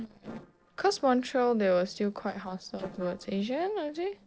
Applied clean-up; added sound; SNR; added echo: neural separator model SepFormer DNS4.